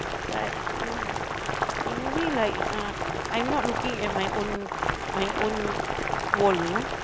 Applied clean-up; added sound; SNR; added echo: none; Boiling; -2 dB; none.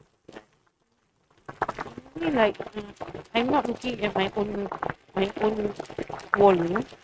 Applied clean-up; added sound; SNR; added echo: neural mask model RNNoise.